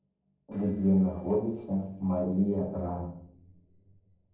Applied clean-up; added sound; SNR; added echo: neural separator model SepFormer DNS4.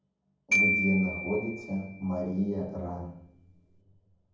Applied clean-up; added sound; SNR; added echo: none; Glockenspiel; 0 dB; reverberation time 1.2 s.